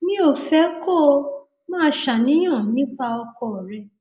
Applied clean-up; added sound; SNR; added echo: neural mask model Resemble Enhance denoiser.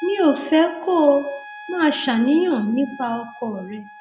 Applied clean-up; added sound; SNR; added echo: none; Trumpet; 18 dB; none.